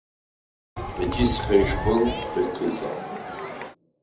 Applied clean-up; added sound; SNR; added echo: none; Crowd; 3 dB; reverberation time 0.9 s.